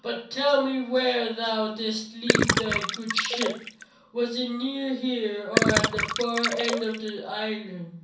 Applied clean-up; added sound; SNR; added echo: none; Gurgling; -2 dB; reverberation time 0.6 s.